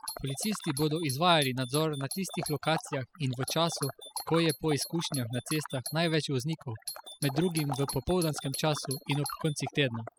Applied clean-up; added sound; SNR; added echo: classical method spectral subtraction.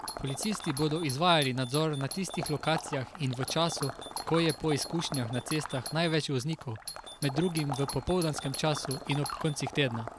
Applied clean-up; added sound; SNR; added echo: none; Water / Liquid + Doorbell; 9 dB; none.